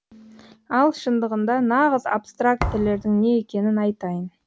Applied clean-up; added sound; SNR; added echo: none; Thump, thud; 9 dB; none.